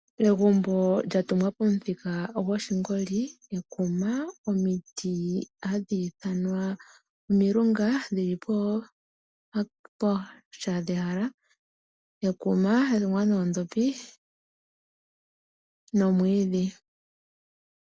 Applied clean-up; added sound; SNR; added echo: none; none; none; none.